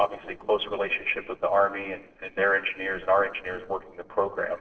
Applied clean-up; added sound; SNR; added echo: neural separator model SepFormer DNS4.